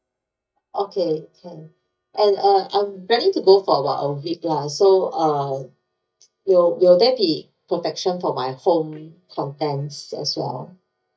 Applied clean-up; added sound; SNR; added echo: neural mask model DeepFilterNet 3.